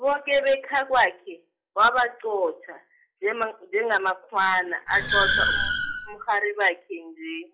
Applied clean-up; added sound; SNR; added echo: classical method log-MMSE.